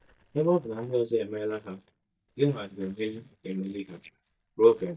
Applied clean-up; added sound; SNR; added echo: neural mask model DeepFilterNet 3.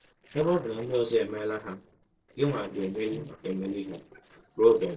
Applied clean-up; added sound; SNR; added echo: neural separator model SepFormer DNS4.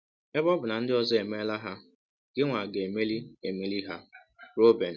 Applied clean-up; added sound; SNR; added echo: none; none; none; none.